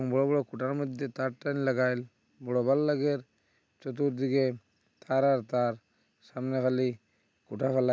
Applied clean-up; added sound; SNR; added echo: none; none; none; none.